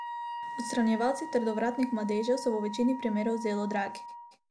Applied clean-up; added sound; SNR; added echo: none; Wind instrument, woodwind instrument; 10 dB; none.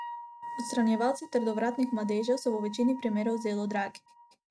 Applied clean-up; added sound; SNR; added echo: neural mask model RNNoise.